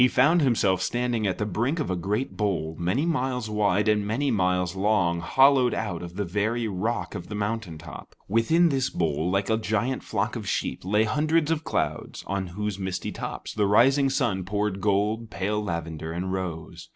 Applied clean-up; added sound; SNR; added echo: none; none; none; none.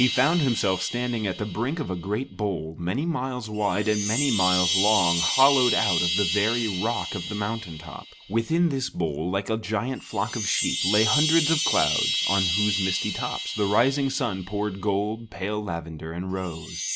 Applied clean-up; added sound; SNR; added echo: none; Chime; 4 dB; none.